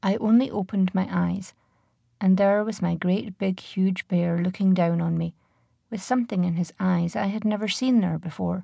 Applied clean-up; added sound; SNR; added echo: none; none; none; none.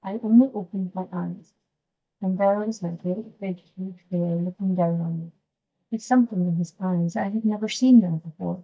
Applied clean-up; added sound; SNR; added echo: neural mask model DeepFilterNet 3.